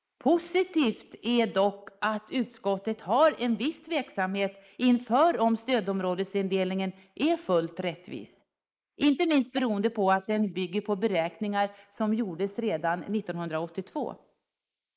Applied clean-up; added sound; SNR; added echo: neural mask model Resemble Enhance denoiser.